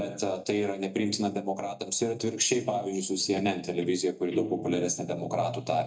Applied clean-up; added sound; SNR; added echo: neural mask model DeepFilterNet 3.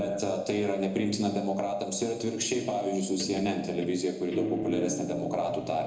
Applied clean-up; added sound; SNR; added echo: neural separator model SepFormer DNS4.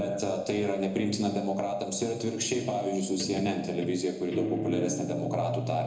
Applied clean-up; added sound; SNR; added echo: none; Guitar; 8 dB; reverberation time 0.9 s.